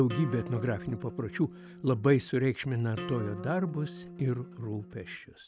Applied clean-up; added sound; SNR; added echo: none; Acoustic guitar; 12 dB; none.